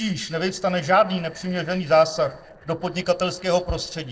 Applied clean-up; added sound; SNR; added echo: neural separator model SepFormer DNS4.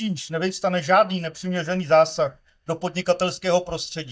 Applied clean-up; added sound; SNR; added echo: neural mask model DeepFilterNet 3.